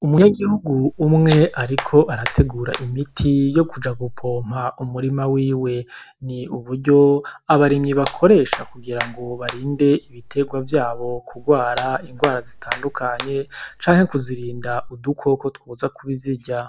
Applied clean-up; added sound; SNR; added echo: none; Hands; 12 dB; none.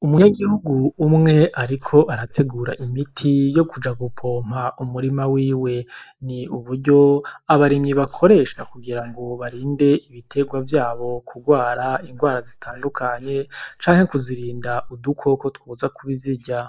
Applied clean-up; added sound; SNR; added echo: neural mask model Resemble Enhance denoiser.